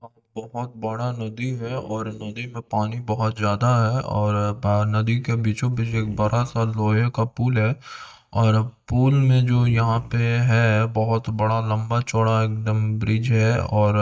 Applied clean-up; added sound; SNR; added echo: neural mask model DeepFilterNet 3.